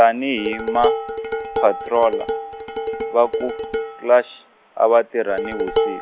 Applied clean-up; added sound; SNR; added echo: none; Dishes, pots, and pans; 5 dB; none.